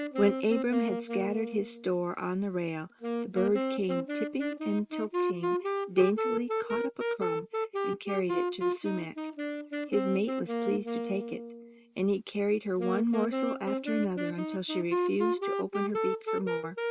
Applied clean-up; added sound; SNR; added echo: neural mask model RNNoise.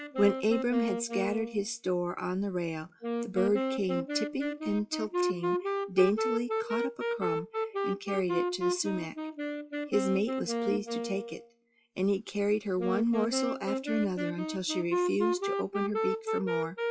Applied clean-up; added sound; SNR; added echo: classical method log-MMSE.